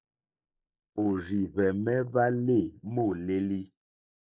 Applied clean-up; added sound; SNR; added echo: neural mask model Resemble Enhance denoiser.